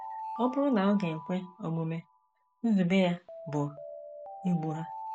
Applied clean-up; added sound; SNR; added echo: none; Alarm; 13 dB; none.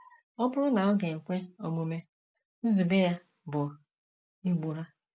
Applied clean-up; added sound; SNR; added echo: none; none; none; none.